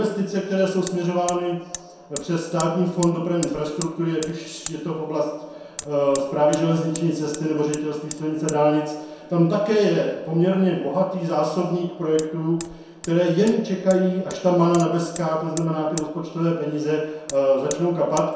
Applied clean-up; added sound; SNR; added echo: none; Hammer; 18 dB; reverberation time 0.7 s.